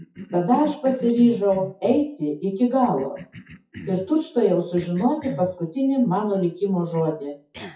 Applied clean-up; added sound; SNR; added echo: classical method WPE with log-MMSE.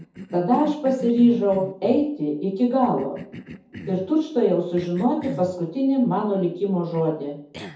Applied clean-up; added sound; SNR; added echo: none; Cough; 18 dB; reverberation time 0.6 s.